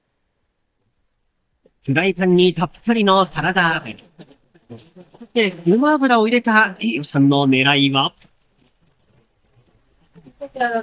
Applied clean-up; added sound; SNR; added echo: neural mask model DeepFilterNet 3.